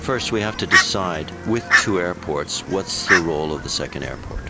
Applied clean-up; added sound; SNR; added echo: none; Fowl; 0 dB; none.